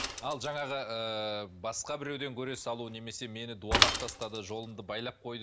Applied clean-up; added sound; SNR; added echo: none; Mechanisms / Bicycle; -1 dB; none.